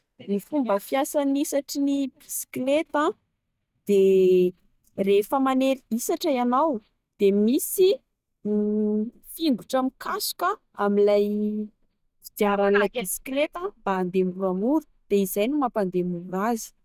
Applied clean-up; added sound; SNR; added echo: neural mask model DeepFilterNet 3.